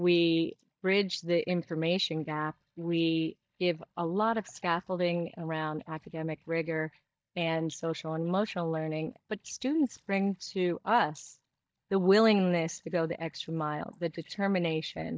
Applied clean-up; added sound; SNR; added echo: neural mask model DeepFilterNet 3.